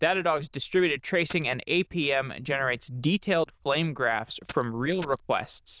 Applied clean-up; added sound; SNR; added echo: neural diffusion model UNIVERSE++.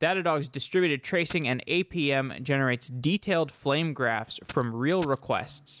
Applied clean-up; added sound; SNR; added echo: none; Coin (dropping); 18 dB; none.